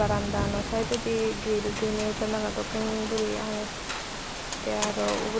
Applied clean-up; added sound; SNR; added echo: none; Rain; 3 dB; none.